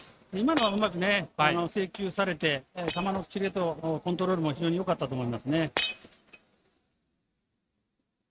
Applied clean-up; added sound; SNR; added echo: neural mask model RNNoise.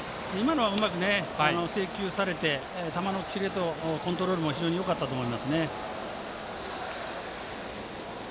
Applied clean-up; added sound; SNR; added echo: none; none; none; none.